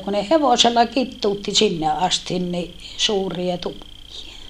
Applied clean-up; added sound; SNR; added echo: none; Insect; 20 dB; none.